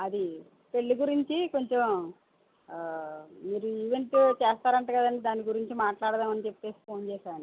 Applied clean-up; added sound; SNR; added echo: none; Telephone; 10 dB; none.